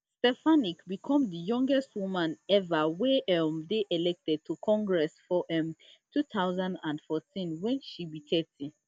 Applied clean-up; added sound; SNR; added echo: none; none; none; none.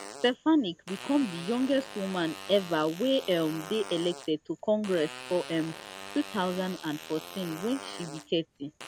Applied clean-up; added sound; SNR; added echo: none; Fart; 14 dB; none.